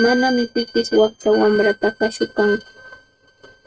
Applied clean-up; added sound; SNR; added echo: neural mask model RNNoise.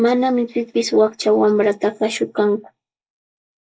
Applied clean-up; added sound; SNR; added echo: neural mask model Resemble Enhance denoiser.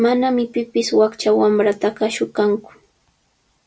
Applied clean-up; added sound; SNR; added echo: none; none; none; none.